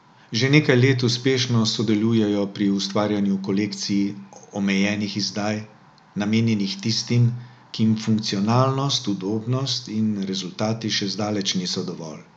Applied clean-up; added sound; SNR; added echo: none; none; none; none.